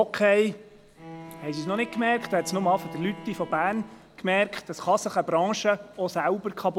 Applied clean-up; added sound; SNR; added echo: none; Bowed string instrument; 16 dB; none.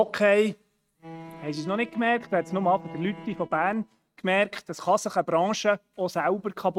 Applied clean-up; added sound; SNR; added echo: neural mask model RNNoise.